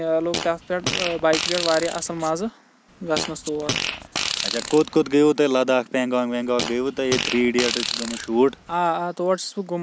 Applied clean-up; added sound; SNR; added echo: none; Fart; 7 dB; none.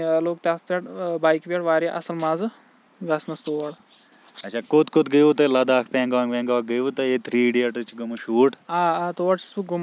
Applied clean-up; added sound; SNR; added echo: none; none; none; none.